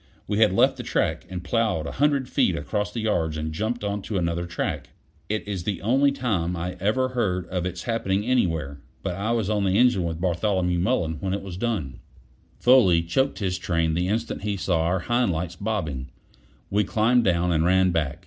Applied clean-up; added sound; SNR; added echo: none; none; none; none.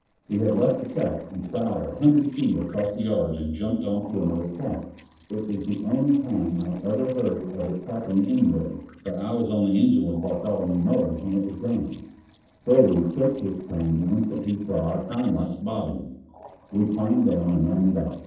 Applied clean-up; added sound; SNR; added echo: neural separator model SepFormer DNS4.